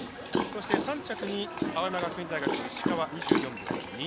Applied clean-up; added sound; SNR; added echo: none; Dog; -2 dB; none.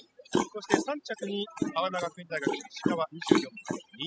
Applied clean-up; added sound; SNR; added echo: classical method spectral subtraction.